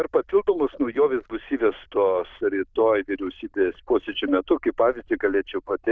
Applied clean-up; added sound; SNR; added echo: neural diffusion model UNIVERSE++.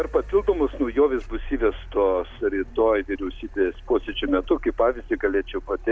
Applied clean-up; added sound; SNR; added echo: none; Car; 14 dB; none.